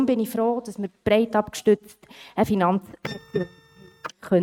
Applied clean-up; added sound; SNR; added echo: neural mask model RNNoise.